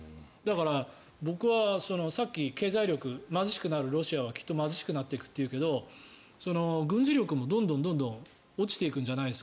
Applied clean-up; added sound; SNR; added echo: none; none; none; none.